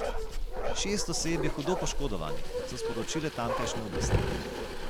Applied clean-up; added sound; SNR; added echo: none; Bark; -4 dB; none.